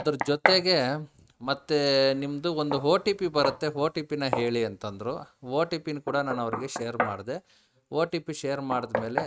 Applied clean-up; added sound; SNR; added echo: neural mask model RNNoise.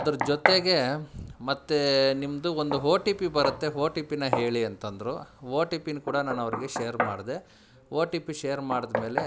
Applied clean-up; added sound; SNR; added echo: none; Knock; 7 dB; none.